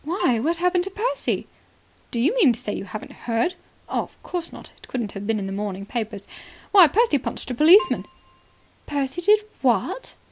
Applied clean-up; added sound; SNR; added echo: none; Keyboard (musical); 15 dB; none.